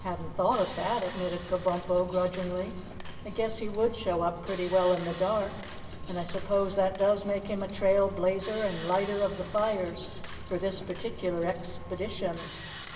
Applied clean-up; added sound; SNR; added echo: none; Sawing; 13 dB; reverberation time 2.1 s.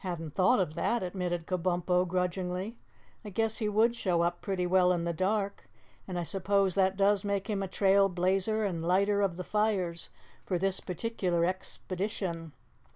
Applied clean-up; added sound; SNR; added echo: none; none; none; none.